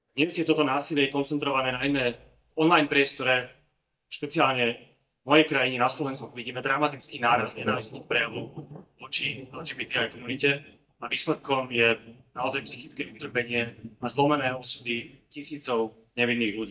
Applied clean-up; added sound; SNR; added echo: neural mask model DeepFilterNet 3.